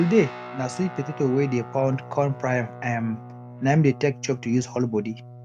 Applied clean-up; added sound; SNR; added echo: none; Guitar; 15 dB; none.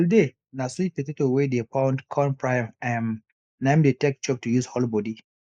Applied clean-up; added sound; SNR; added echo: neural mask model Resemble Enhance denoiser.